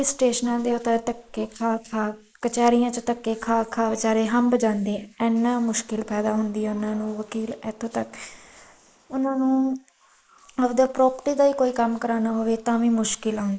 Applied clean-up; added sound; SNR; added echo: neural mask model Resemble Enhance denoiser.